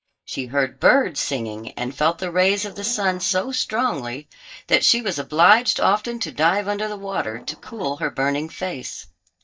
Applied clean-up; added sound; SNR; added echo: neural mask model DeepFilterNet 3.